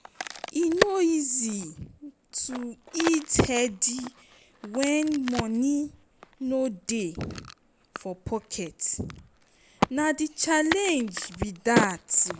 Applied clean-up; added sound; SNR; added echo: none; Crack; 8 dB; none.